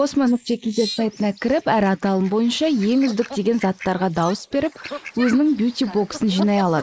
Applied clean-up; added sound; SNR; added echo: neural mask model Resemble Enhance denoiser.